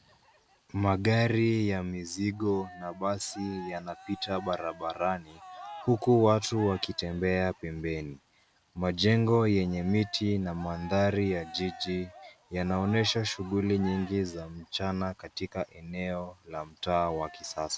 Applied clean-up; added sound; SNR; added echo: none; Cheering; 20 dB; none.